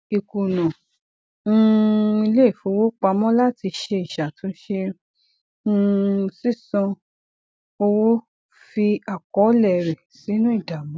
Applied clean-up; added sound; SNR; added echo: none; none; none; none.